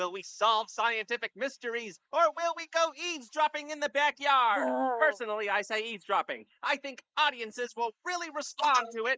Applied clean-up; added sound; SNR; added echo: neural mask model Resemble Enhance denoiser.